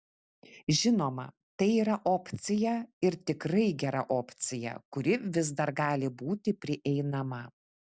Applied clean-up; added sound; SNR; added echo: none; none; none; none.